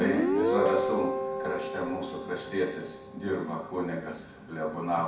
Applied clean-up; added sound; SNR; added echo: none; Guitar; 1 dB; reverberation time 0.6 s.